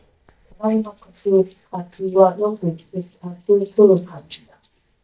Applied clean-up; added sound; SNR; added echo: neural mask model DeepFilterNet 3.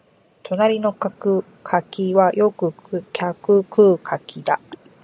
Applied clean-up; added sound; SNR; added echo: none; none; none; none.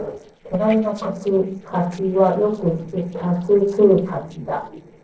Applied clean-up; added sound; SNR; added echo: neural separator model SepFormer DNS4.